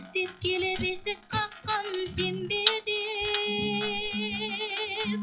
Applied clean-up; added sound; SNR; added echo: classical method log-MMSE.